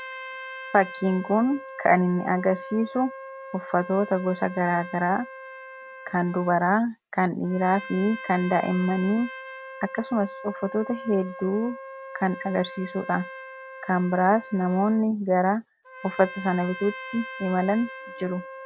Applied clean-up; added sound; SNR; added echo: none; Trumpet; 14 dB; none.